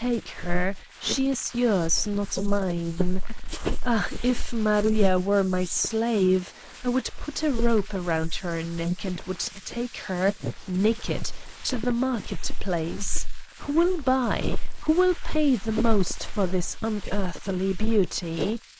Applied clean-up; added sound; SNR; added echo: neural mask model Resemble Enhance denoiser.